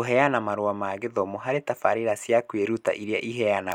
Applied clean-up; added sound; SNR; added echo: none; none; none; none.